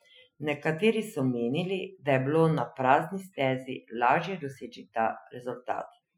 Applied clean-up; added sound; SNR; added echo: classical method Wiener filter.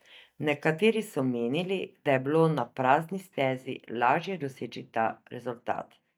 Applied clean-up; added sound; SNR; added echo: neural mask model DeepFilterNet 3.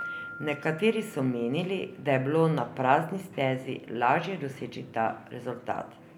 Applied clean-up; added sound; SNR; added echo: none; Piano; 19 dB; none.